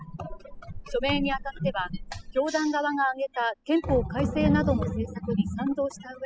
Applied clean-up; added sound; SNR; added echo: classical method spectral subtraction.